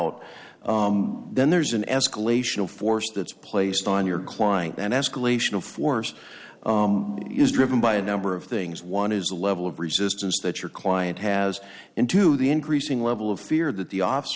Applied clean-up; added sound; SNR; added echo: none; none; none; none.